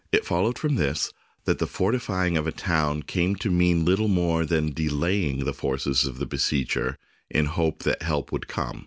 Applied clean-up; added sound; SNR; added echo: none; none; none; none.